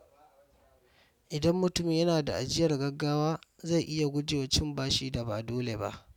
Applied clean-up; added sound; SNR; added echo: none; none; none; none.